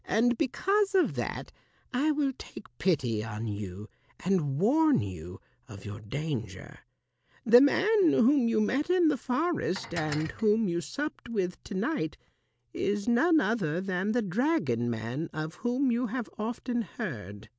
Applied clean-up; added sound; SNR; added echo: none; Dishes, pots, and pans; 14 dB; none.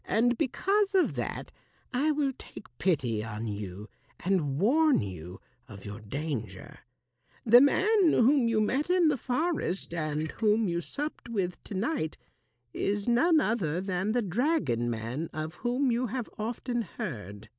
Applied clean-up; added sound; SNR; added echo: neural mask model Resemble Enhance denoiser.